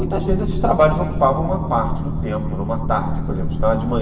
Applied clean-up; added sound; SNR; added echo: none; Boat, Water vehicle; 1 dB; reverberation time 2.5 s.